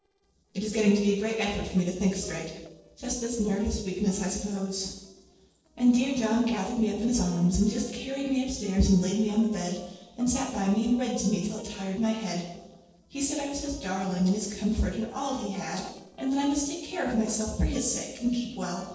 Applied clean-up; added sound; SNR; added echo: neural separator model SepFormer DNS4.